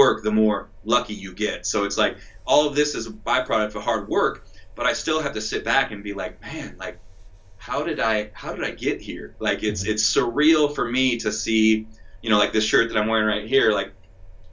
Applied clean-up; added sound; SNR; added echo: none; none; none; none.